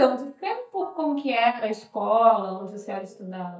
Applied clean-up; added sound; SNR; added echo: neural mask model DeepFilterNet 3.